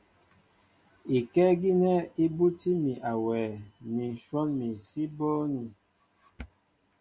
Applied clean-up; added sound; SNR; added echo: none; none; none; none.